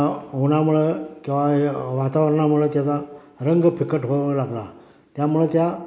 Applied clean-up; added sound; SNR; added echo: none; none; none; none.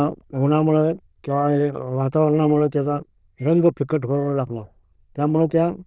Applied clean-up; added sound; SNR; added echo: neural diffusion model UNIVERSE++.